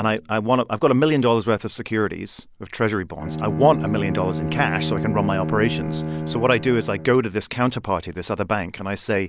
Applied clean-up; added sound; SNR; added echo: none; Bowed string instrument; 8 dB; none.